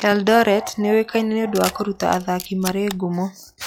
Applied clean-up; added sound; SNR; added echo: classical method log-MMSE.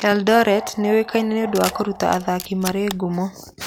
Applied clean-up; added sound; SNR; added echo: none; Camera + Bark; 13 dB; none.